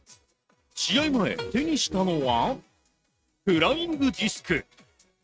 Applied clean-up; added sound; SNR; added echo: neural mask model RNNoise.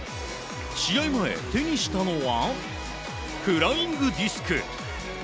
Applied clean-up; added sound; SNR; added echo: none; none; none; none.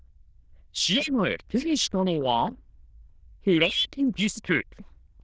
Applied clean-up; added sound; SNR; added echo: neural diffusion model UNIVERSE++.